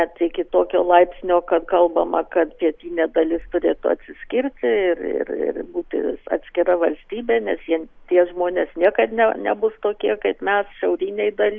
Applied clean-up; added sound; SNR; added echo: none; none; none; none.